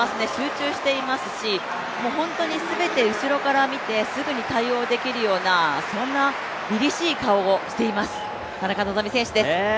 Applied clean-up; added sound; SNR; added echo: none; none; none; none.